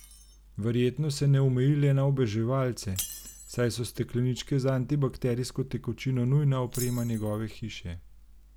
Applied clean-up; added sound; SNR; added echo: none; Shatter; 20 dB; none.